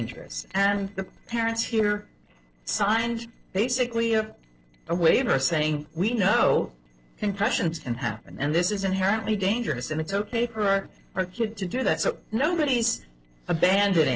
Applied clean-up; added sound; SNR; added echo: neural separator model SepFormer DNS4.